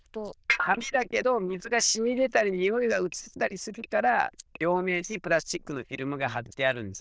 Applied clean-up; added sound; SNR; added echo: neural diffusion model UNIVERSE++.